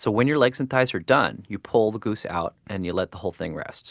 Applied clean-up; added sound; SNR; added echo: none; none; none; none.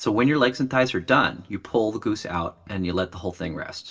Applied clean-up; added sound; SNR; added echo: none; none; none; reverberation time 0.2 s.